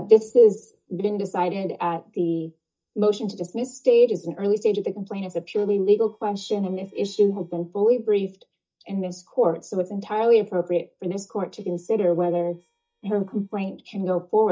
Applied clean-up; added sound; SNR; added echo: neural mask model DeepFilterNet 3.